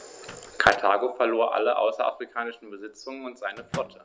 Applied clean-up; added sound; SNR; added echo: none; Microwave oven; 19 dB; none.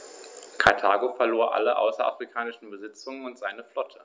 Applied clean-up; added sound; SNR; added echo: none; none; none; none.